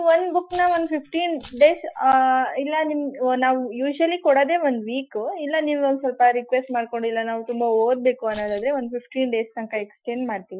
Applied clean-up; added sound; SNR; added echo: classical method Wiener filter.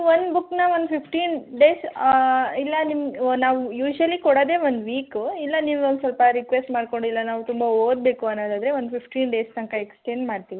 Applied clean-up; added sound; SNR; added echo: none; none; none; none.